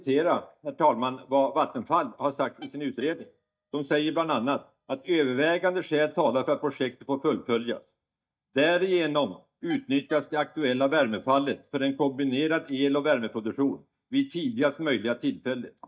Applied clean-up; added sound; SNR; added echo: neural mask model DeepFilterNet 3.